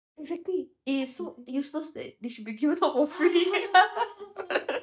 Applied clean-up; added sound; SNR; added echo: neural mask model DeepFilterNet 3.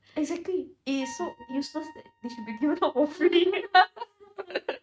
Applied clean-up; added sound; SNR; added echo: neural mask model RNNoise.